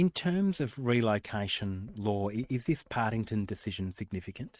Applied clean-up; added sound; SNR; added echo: neural mask model RNNoise.